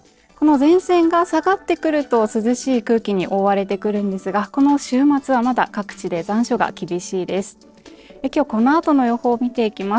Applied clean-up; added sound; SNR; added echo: neural separator model SepFormer DNS4.